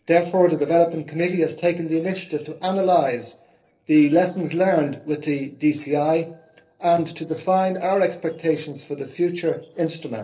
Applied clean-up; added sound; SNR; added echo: neural separator model SepFormer DNS4.